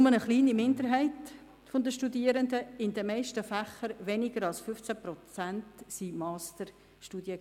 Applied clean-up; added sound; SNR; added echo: none; none; none; none.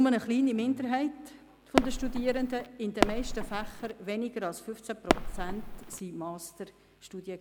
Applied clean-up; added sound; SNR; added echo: none; Fireworks; -2 dB; none.